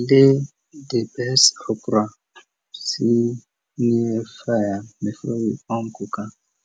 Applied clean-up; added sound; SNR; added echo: none; none; none; none.